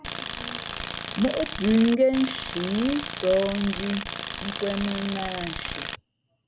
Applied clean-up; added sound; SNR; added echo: none; Tools; 4 dB; none.